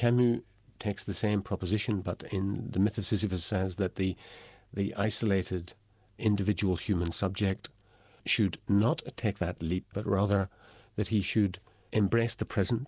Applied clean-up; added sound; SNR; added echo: none; none; none; none.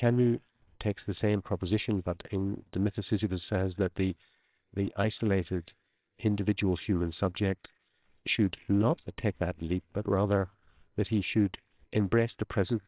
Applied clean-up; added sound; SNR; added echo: neural separator model SepFormer WHAMR!.